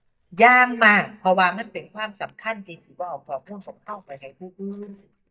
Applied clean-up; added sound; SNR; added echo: neural mask model DeepFilterNet 3.